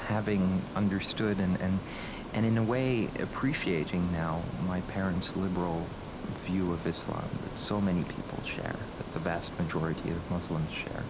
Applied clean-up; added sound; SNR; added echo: none; Ocean; 9 dB; none.